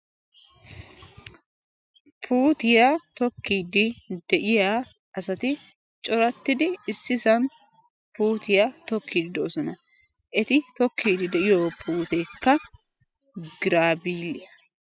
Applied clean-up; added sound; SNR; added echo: classical method spectral subtraction.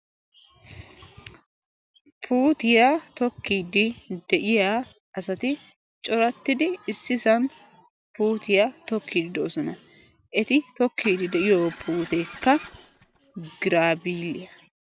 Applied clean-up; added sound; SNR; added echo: none; Engine starting; 17 dB; none.